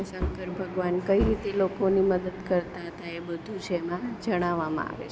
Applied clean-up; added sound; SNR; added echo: none; Wood; 12 dB; none.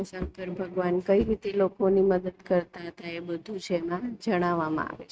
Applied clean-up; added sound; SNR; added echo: neural mask model RNNoise.